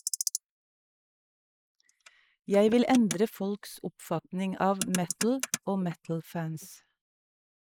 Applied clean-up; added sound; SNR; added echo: neural mask model Resemble Enhance denoiser.